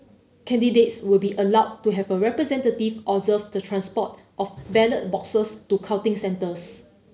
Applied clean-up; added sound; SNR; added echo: none; none; none; none.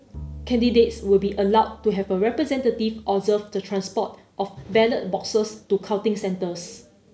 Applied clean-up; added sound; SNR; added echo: none; Bowed string instrument; 18 dB; none.